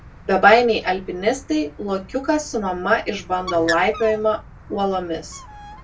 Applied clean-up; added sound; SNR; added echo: none; Bird; 16 dB; reverberation time 0.2 s.